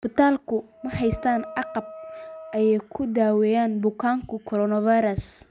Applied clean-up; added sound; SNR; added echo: none; Wind instrument, woodwind instrument; 17 dB; none.